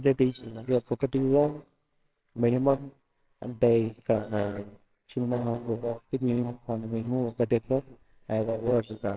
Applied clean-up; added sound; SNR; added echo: neural separator model SepFormer WHAMR!.